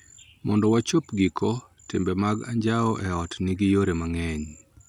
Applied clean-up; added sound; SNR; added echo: none; none; none; none.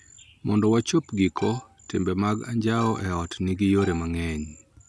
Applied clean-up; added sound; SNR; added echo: none; Bowed string instrument; 19 dB; none.